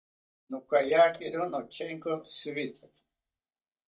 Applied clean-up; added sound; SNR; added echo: neural mask model DeepFilterNet 3.